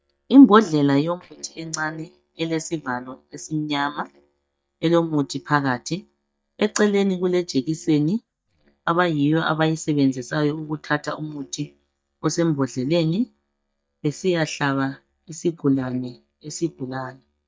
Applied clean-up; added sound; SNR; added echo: neural mask model DeepFilterNet 3.